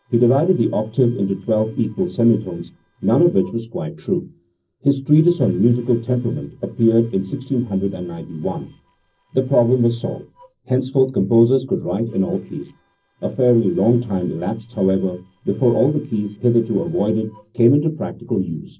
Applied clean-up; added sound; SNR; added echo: neural separator model SepFormer DNS4.